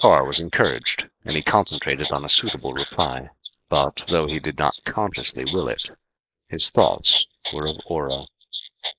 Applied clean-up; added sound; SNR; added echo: neural mask model Resemble Enhance denoiser.